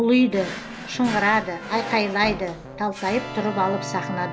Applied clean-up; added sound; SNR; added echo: none; Keyboard (musical) + Drawer open or close; 10 dB; none.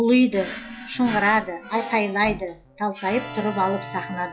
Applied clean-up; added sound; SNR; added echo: classical method log-MMSE.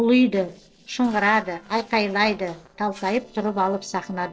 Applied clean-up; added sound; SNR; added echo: neural separator model SepFormer DNS4.